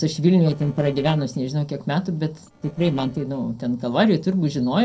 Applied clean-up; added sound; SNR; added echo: neural separator model SepFormer DNS4.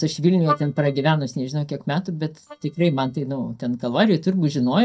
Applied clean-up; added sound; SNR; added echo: neural mask model DeepFilterNet 3.